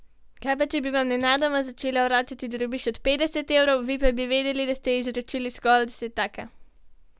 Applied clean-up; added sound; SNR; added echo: none; Coin (dropping); 19 dB; none.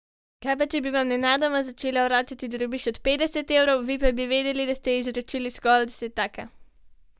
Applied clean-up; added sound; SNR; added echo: neural mask model DeepFilterNet 3.